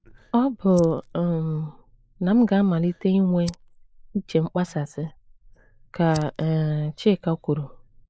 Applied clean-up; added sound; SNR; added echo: neural mask model Resemble Enhance denoiser.